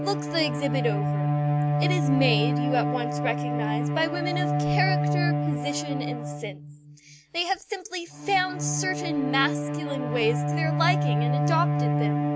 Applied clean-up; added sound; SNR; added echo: none; Bowed string instrument; -3 dB; none.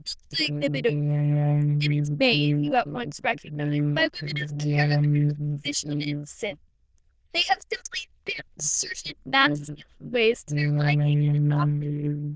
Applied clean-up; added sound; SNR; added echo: neural diffusion model UNIVERSE++.